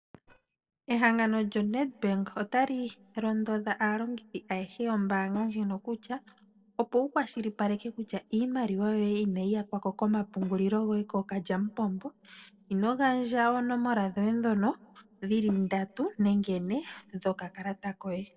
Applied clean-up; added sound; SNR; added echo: neural separator model SepFormer DNS4.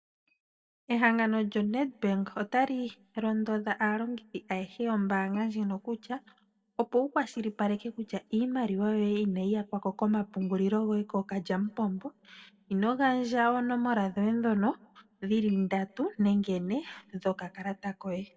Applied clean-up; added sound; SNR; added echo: neural mask model DeepFilterNet 3.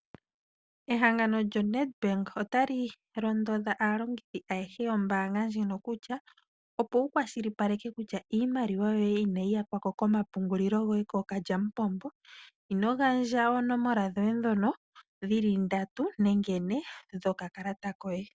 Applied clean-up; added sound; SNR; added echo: none; none; none; none.